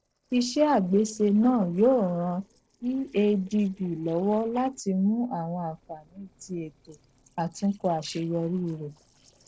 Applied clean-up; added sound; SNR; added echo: neural separator model SepFormer DNS4.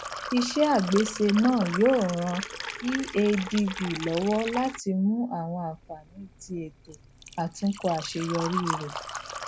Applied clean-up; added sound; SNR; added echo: none; Liquid; 10 dB; none.